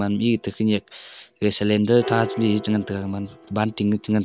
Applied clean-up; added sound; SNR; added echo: none; Piano; 14 dB; none.